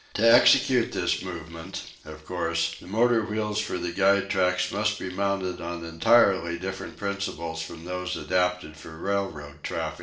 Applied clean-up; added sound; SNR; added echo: neural separator model SepFormer DNS4.